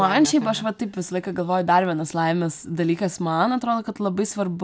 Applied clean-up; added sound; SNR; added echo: none; none; none; none.